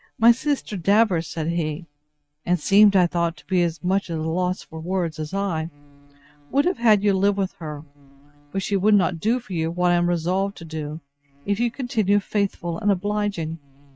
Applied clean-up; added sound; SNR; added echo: neural mask model RNNoise.